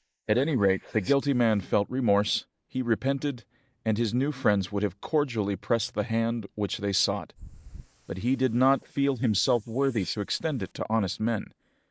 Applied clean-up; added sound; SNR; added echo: neural mask model Resemble Enhance denoiser.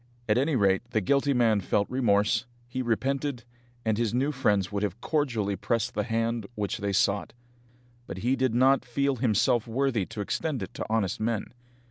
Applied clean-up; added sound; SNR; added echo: none; none; none; none.